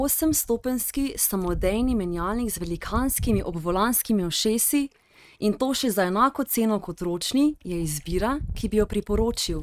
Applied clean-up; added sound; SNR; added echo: neural mask model RNNoise.